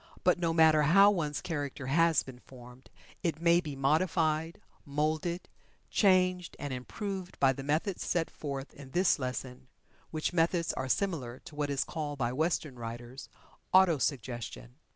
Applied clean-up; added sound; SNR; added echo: none; none; none; none.